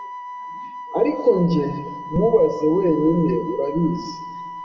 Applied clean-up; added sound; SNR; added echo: none; Wind instrument, woodwind instrument; 12 dB; reverberation time 1.2 s.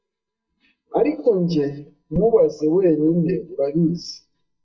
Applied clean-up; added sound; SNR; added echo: neural mask model DeepFilterNet 3.